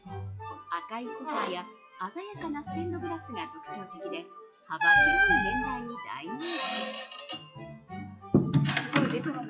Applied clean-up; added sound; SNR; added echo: classical method log-MMSE.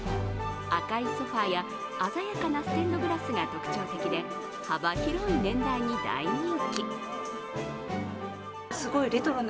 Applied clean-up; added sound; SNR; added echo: none; none; none; none.